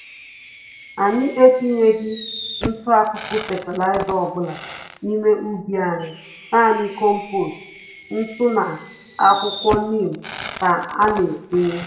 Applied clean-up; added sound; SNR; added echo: none; Fireworks; 14 dB; reverberation time 0.6 s.